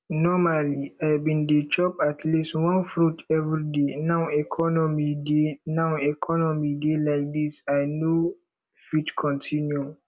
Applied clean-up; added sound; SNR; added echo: none; none; none; none.